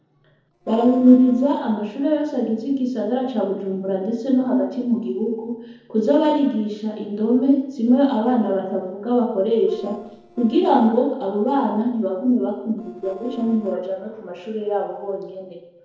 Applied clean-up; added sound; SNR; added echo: neural separator model SepFormer DNS4.